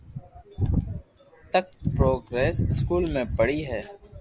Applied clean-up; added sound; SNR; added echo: none; none; none; none.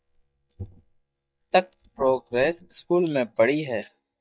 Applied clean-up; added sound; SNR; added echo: neural mask model DeepFilterNet 3.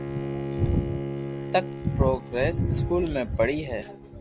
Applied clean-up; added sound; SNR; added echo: none; Bowed string instrument; 7 dB; none.